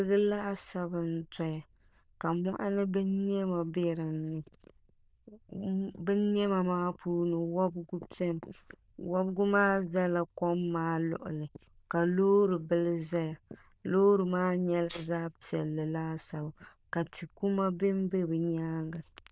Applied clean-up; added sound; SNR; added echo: neural diffusion model UNIVERSE++.